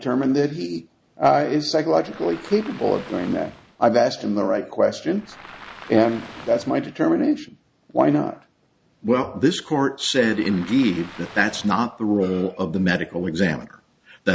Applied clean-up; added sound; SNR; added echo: none; Waves, surf; 20 dB; none.